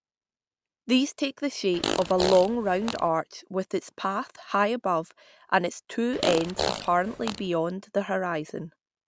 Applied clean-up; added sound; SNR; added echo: none; Fart; 4 dB; none.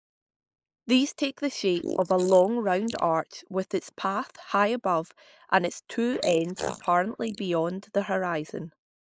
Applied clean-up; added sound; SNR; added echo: neural mask model Resemble Enhance denoiser.